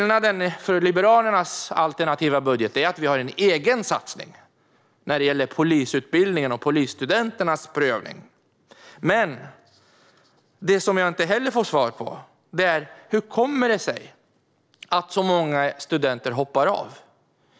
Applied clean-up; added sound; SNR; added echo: none; none; none; none.